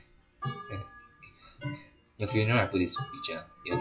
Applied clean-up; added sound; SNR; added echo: classical method WPE with log-MMSE.